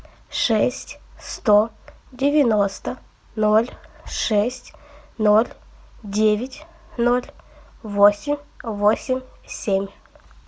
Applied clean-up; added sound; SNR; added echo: none; none; none; none.